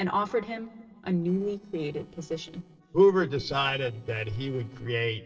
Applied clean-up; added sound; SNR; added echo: neural separator model SepFormer DNS4.